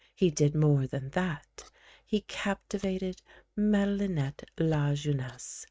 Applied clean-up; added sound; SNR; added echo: neural mask model RNNoise.